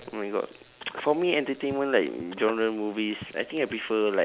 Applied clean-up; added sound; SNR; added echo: none; Telephone; 19 dB; none.